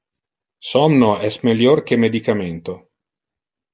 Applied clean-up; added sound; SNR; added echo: none; none; none; none.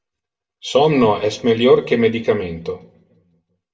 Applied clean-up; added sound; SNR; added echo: none; none; none; reverberation time 0.6 s.